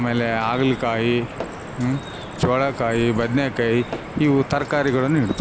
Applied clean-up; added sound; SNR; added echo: none; Drip + Tap / Hammer; 12 dB; none.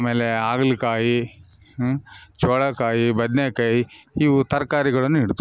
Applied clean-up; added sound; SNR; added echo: none; none; none; none.